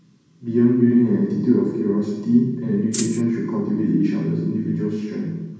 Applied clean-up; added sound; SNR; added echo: none; Rattle (instrument); 9 dB; reverberation time 1.2 s.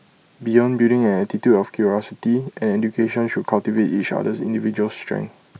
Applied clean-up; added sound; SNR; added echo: none; none; none; none.